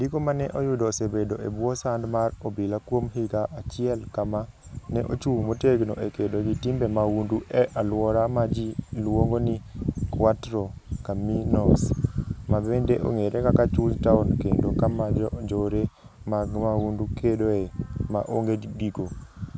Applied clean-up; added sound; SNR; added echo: none; none; none; none.